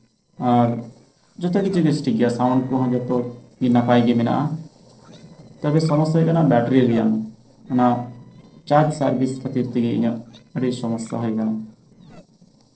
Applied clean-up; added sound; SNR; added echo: neural separator model SepFormer DNS4.